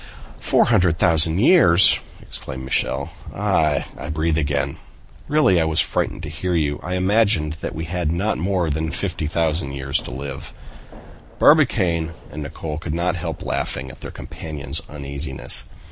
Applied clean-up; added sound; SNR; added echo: none; Keys jangling; 17 dB; none.